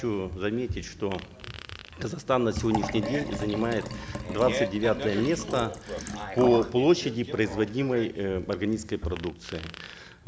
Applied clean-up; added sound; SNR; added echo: none; Liquid + Fart; 9 dB; none.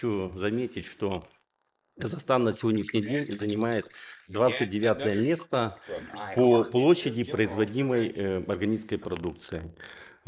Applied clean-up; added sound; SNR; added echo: neural mask model Resemble Enhance denoiser.